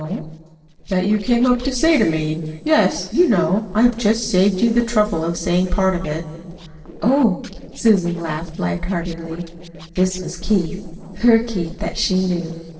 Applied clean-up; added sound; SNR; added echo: neural separator model SepFormer DNS4.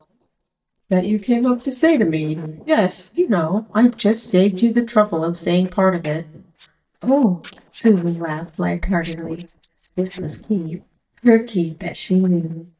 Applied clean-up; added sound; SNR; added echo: neural mask model DeepFilterNet 3.